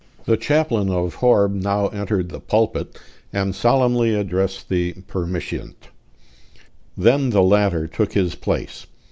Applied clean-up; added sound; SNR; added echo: none; none; none; none.